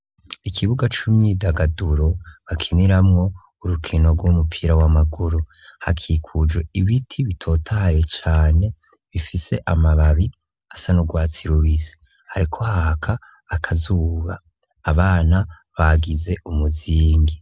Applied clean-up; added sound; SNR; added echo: none; none; none; none.